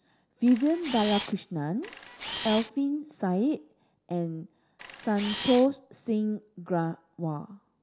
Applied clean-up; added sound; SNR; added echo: none; Camera; 9 dB; none.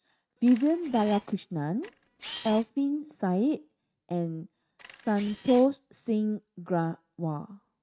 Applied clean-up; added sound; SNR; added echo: neural mask model RNNoise.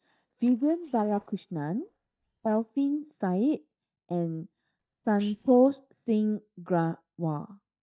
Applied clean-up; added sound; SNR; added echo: neural mask model DeepFilterNet 3.